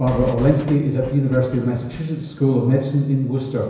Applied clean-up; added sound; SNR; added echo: none; Train; 14 dB; reverberation time 1.0 s.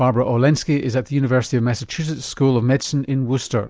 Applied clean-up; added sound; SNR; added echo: none; none; none; none.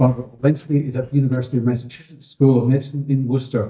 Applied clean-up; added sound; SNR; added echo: neural mask model DeepFilterNet 3.